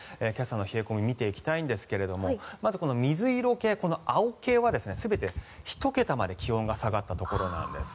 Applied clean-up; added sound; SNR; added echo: none; none; none; none.